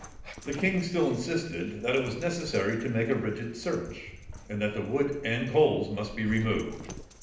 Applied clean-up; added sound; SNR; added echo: none; Dog; 16 dB; reverberation time 0.8 s.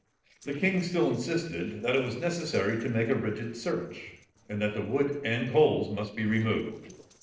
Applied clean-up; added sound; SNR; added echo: neural separator model SepFormer DNS4.